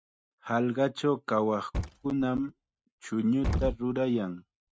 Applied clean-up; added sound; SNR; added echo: neural mask model RNNoise.